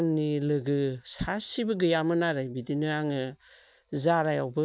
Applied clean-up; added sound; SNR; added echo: none; none; none; none.